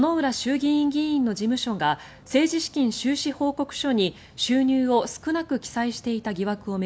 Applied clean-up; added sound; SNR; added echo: none; none; none; none.